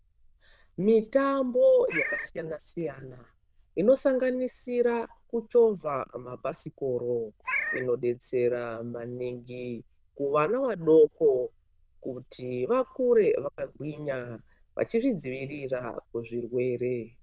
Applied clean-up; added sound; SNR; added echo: neural diffusion model UNIVERSE++.